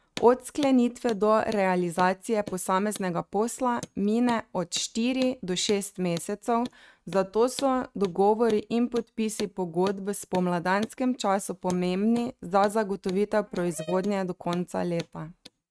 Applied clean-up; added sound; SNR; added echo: neural mask model RNNoise.